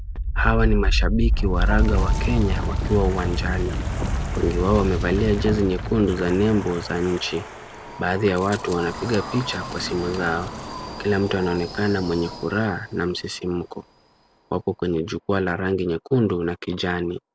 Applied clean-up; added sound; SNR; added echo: none; Wind; 2 dB; none.